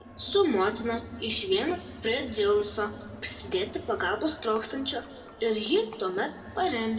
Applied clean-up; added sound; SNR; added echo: none; Crowd; 15 dB; reverberation time 1.5 s.